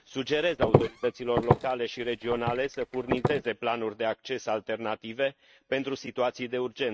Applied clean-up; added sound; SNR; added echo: neural mask model RNNoise.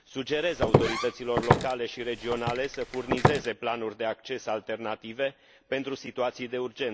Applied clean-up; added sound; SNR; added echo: none; Walk, footsteps; -3 dB; none.